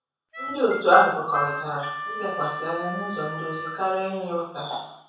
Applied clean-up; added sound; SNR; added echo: none; Harmonica; 8 dB; reverberation time 0.7 s.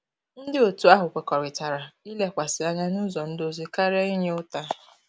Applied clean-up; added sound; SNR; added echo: none; none; none; none.